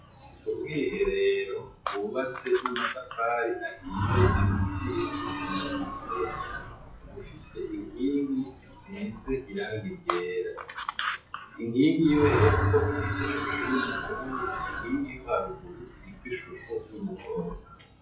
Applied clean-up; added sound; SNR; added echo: classical method WPE with log-MMSE.